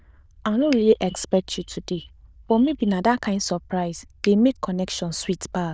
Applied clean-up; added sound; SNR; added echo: neural diffusion model UNIVERSE++.